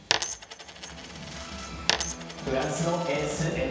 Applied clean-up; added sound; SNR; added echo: none; Coin (dropping); 2 dB; reverberation time 1.2 s.